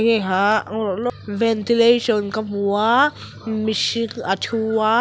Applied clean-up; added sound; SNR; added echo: none; none; none; none.